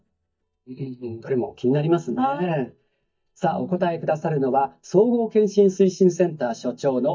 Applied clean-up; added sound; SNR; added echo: neural mask model DeepFilterNet 3.